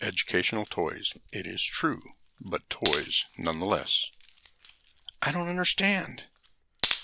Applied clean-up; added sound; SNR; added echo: none; Wood; 6 dB; none.